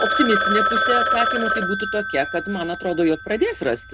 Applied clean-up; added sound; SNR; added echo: none; Telephone; 0 dB; none.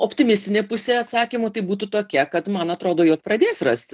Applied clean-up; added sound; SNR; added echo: none; none; none; none.